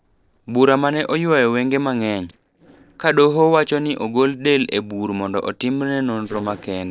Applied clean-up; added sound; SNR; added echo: neural separator model SepFormer DNS4.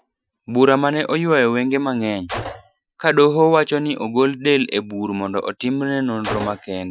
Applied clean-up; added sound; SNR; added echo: classical method Wiener filter.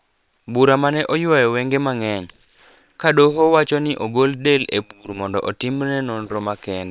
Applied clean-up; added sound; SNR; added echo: neural separator model SepFormer WHAM!.